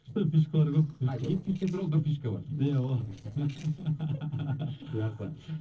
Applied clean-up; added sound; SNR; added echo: neural separator model SepFormer DNS4.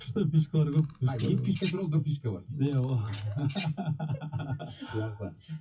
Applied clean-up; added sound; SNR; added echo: classical method WPE with log-MMSE.